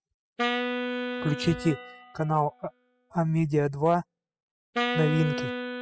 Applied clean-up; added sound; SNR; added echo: classical method spectral subtraction.